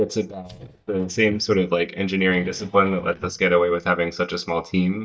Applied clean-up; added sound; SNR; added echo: neural mask model DeepFilterNet 3.